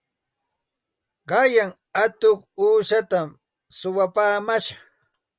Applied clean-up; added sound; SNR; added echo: none; none; none; none.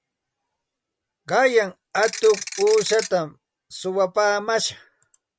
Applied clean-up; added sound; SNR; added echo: none; Ratchet, pawl / Percussion; 9 dB; none.